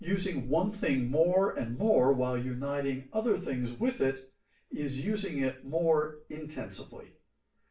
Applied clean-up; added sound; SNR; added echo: none; none; none; reverberation time 0.3 s.